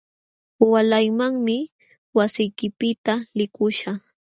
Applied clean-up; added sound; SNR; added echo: none; none; none; none.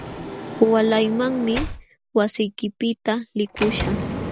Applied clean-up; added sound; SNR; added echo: none; Sliding door; 9 dB; none.